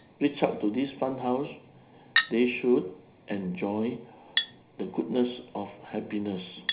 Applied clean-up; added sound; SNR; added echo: none; Chink, clink; 7 dB; reverberation time 0.4 s.